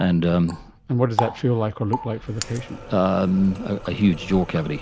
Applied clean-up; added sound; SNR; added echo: none; Water tap, faucet; 12 dB; none.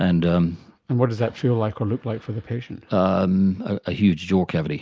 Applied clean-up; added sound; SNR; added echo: none; none; none; none.